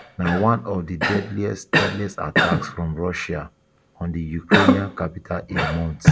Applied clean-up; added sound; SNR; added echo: none; Cough; 1 dB; none.